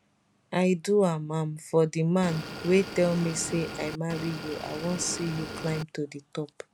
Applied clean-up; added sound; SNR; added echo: none; Motor vehicle (road) / Engine; 10 dB; none.